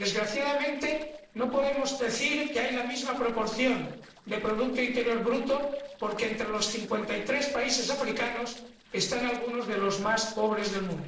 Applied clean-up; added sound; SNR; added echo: neural separator model SepFormer DNS4.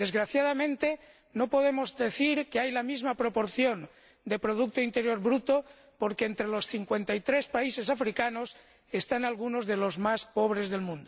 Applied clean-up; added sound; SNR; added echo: none; none; none; none.